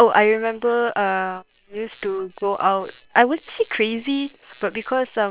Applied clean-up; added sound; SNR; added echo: neural separator model SepFormer WHAM!.